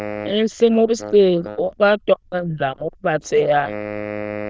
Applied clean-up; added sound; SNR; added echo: neural diffusion model UNIVERSE++.